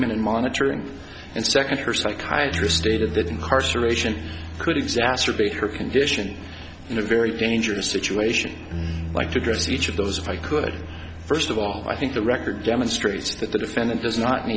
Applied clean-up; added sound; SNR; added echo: none; Bass guitar; 11 dB; none.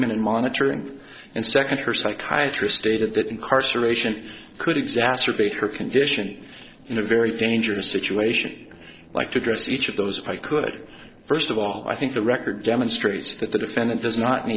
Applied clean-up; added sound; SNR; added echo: neural separator model SepFormer DNS4.